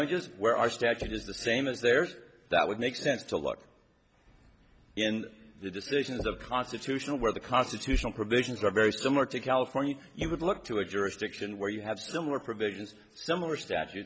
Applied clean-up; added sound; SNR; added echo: none; Knock / Wood; 17 dB; none.